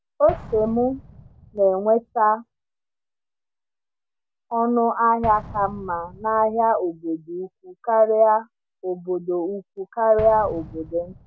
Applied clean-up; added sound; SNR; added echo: none; Explosion; 20 dB; none.